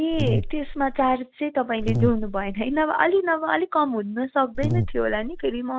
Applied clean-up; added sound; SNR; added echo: none; Buzz; 3 dB; none.